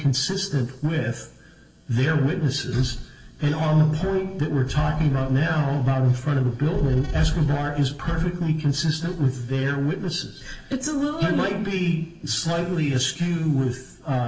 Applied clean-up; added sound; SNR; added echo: none; none; none; reverberation time 1.9 s.